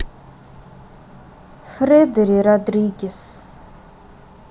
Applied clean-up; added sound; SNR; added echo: none; Wind; 19 dB; none.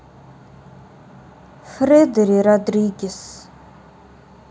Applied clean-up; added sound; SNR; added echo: none; none; none; none.